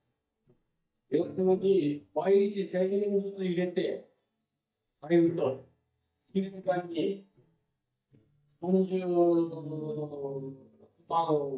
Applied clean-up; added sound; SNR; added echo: neural mask model DeepFilterNet 3.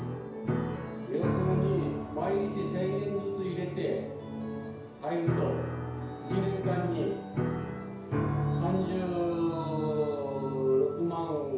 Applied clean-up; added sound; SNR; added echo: none; Piano; 2 dB; reverberation time 0.7 s.